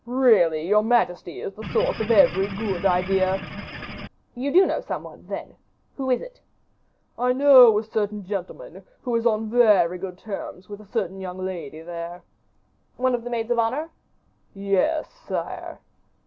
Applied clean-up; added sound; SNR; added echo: none; Engine / Boat, Water vehicle; 9 dB; none.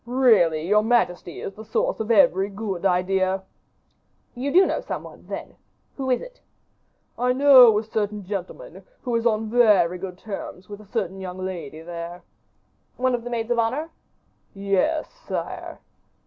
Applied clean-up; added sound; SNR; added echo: none; none; none; none.